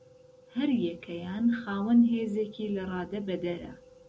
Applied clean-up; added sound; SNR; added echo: none; none; none; none.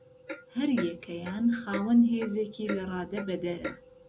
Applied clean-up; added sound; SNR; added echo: none; Clock; 13 dB; none.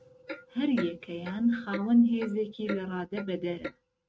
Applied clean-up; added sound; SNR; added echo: neural mask model RNNoise.